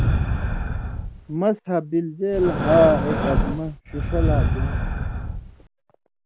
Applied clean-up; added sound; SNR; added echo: none; Breathing; 0 dB; none.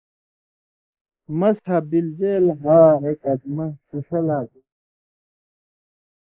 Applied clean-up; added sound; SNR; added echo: neural mask model Resemble Enhance denoiser.